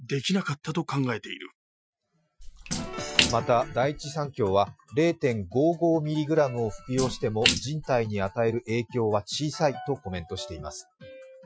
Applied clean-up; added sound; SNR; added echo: classical method Wiener filter.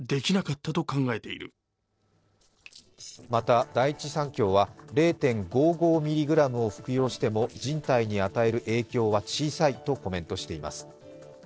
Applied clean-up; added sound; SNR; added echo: neural separator model SepFormer DNS4.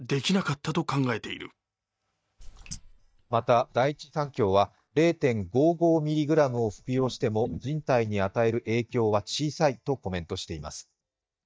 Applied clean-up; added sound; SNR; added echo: neural mask model DeepFilterNet 3.